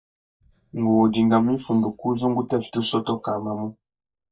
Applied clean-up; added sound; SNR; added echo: neural mask model DeepFilterNet 3.